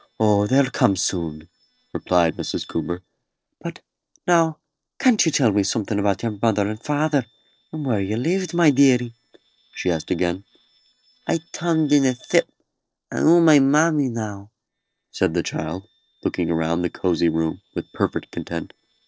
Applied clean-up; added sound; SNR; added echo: neural separator model SepFormer DNS4.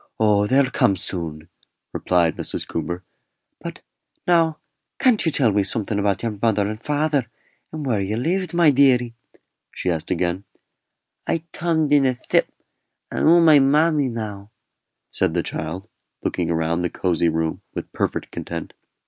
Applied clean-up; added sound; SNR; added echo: none; none; none; none.